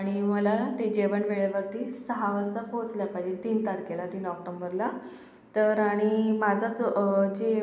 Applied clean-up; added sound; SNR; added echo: none; none; none; none.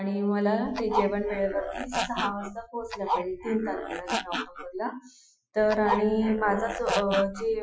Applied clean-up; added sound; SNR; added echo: classical method Wiener filter.